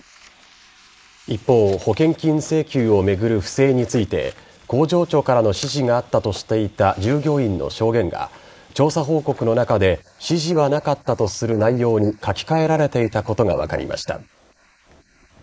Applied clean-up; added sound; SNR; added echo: neural mask model Resemble Enhance denoiser.